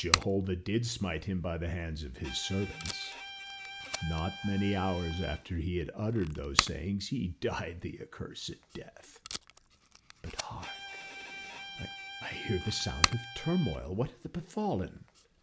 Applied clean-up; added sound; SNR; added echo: none; Bowed string instrument + Packing tape, duct tape; 5 dB; none.